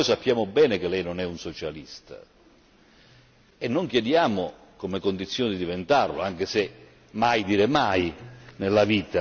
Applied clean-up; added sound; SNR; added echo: none; none; none; none.